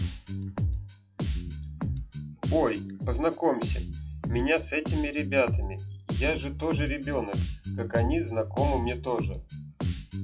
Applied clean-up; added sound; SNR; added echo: classical method WPE with log-MMSE.